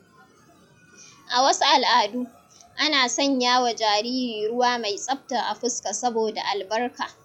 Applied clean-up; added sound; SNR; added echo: classical method log-MMSE.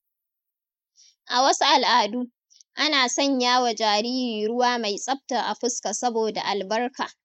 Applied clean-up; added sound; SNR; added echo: neural mask model Resemble Enhance denoiser.